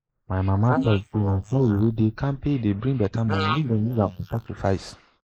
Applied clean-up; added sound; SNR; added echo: neural mask model Resemble Enhance denoiser.